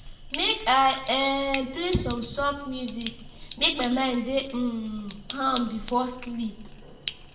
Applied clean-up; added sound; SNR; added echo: none; Sink (filling or washing); 13 dB; reverberation time 0.6 s.